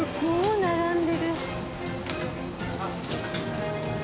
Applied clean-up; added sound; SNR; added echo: none; none; none; none.